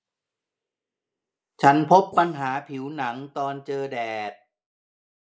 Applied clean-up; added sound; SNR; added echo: neural mask model Resemble Enhance denoiser.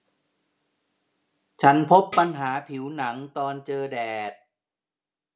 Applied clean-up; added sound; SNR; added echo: none; Tambourine; 6 dB; none.